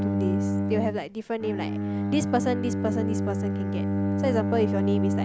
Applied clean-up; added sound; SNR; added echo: none; Bowed string instrument; -3 dB; none.